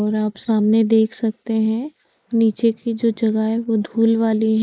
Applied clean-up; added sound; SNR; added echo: neural mask model Resemble Enhance denoiser.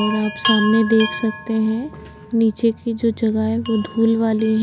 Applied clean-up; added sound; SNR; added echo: none; Chime; 11 dB; none.